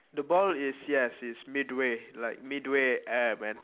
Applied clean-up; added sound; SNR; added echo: none; none; none; none.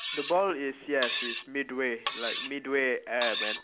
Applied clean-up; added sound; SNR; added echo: none; Cutlery, silverware; 6 dB; none.